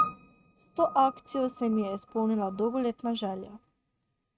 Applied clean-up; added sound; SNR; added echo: neural mask model RNNoise.